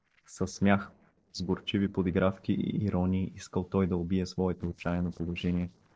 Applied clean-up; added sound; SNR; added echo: neural separator model SepFormer DNS4.